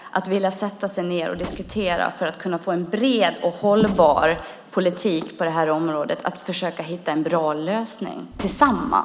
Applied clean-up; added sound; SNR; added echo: none; Gunshot, gunfire; 13 dB; none.